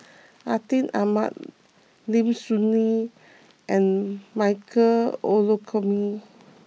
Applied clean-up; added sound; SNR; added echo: none; none; none; none.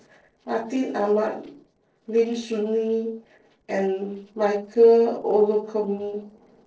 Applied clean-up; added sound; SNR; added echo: neural separator model SepFormer DNS4.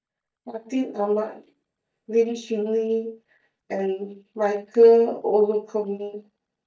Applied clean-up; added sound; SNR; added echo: neural mask model DeepFilterNet 3.